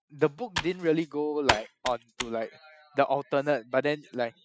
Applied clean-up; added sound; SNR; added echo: classical method spectral subtraction.